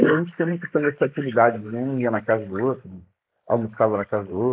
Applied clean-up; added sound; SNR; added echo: neural mask model Resemble Enhance denoiser.